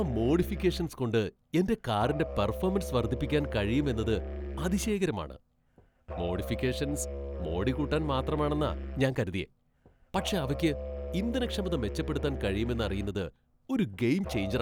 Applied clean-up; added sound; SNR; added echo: none; Musical instrument; 7 dB; none.